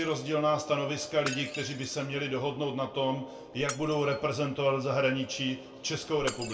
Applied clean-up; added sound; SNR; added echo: none; Shatter; 16 dB; reverberation time 0.3 s.